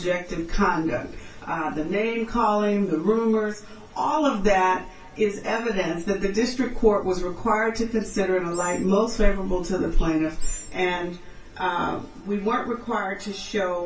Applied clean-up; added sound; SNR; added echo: none; Animal; 18 dB; reverberation time 0.2 s.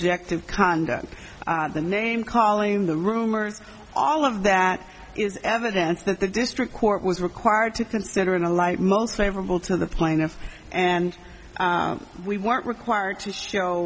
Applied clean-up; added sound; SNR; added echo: none; none; none; none.